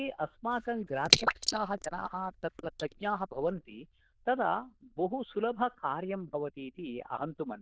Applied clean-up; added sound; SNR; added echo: neural diffusion model UNIVERSE++.